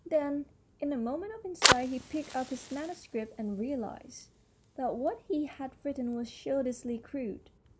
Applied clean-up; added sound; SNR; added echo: none; Fire; 2 dB; none.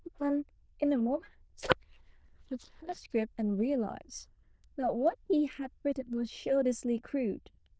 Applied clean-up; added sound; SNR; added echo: neural diffusion model UNIVERSE++.